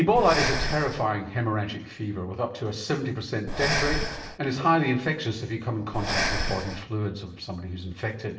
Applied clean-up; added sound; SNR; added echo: none; Breathing; 4 dB; reverberation time 0.8 s.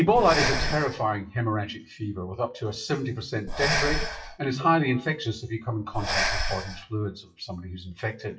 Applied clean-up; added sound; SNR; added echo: classical method WPE with log-MMSE.